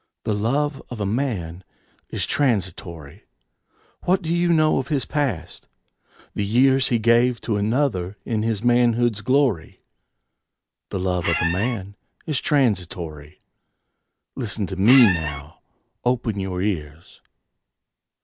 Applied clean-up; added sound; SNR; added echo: none; Squeak; 3 dB; none.